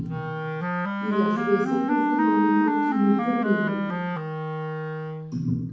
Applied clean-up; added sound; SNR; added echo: none; Wind instrument, woodwind instrument; -2 dB; reverberation time 1.2 s.